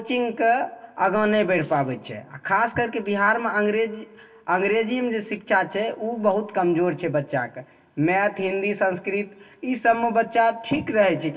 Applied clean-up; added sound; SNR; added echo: neural separator model SepFormer DNS4.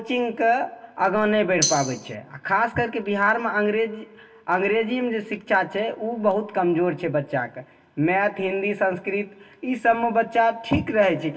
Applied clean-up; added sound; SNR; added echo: none; Tambourine; 3 dB; reverberation time 0.2 s.